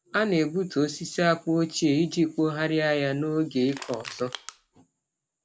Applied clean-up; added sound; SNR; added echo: none; Crushing; 16 dB; none.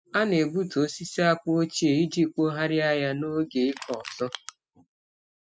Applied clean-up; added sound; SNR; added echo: classical method spectral subtraction.